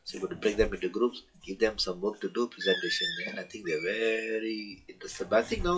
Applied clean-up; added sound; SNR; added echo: classical method WPE with log-MMSE.